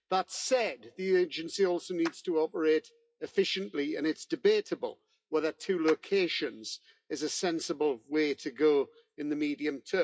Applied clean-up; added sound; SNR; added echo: classical method WPE with log-MMSE.